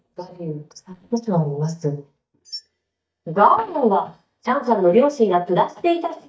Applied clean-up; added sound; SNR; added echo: neural mask model DeepFilterNet 3.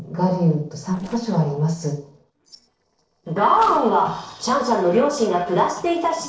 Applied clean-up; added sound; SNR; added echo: neural separator model SepFormer DNS4.